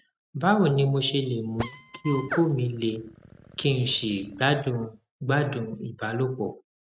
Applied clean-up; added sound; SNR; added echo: neural mask model RNNoise.